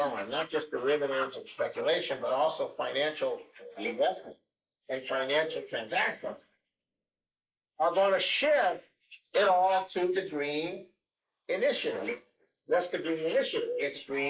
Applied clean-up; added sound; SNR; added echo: neural mask model Resemble Enhance denoiser.